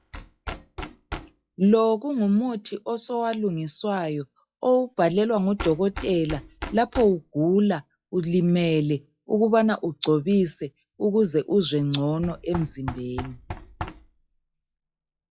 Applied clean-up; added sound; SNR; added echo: classical method log-MMSE.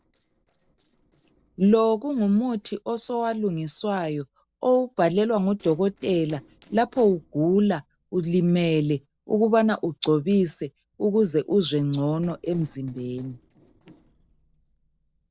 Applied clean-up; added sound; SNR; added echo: neural separator model SepFormer DNS4.